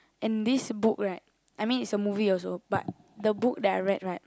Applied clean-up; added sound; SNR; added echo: none; none; none; none.